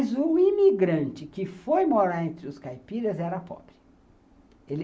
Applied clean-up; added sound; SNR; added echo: none; none; none; none.